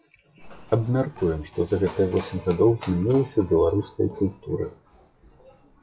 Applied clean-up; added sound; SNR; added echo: classical method WPE with log-MMSE.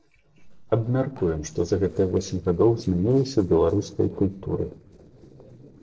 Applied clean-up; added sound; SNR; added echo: neural separator model SepFormer DNS4.